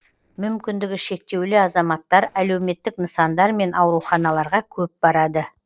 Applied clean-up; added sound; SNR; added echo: neural separator model SepFormer DNS4.